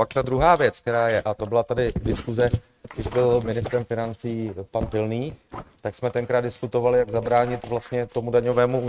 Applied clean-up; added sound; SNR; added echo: neural mask model RNNoise.